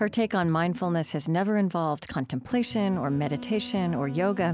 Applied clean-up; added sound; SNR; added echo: none; none; none; none.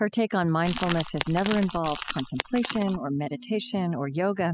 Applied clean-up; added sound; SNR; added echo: classical method spectral subtraction.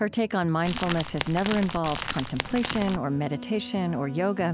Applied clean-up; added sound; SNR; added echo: none; Crumpling, crinkling / Crackle; 7 dB; none.